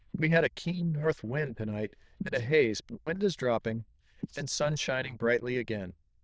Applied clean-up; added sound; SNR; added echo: neural diffusion model UNIVERSE++.